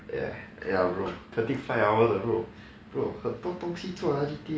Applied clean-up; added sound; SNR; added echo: none; none; none; none.